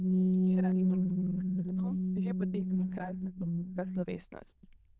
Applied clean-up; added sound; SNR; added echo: neural diffusion model UNIVERSE++.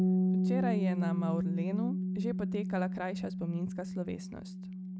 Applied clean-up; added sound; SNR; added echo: none; Bass guitar; -5 dB; none.